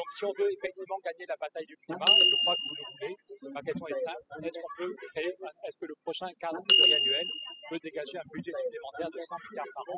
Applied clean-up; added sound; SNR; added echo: classical method spectral subtraction.